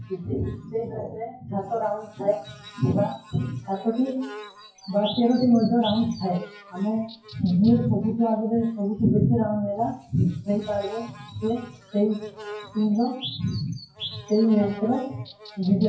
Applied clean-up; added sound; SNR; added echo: classical method WPE with log-MMSE.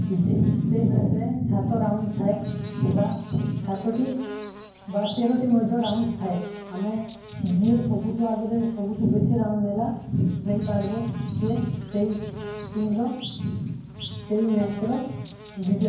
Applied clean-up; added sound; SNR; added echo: none; Buzz / Bird; 17 dB; reverberation time 0.9 s.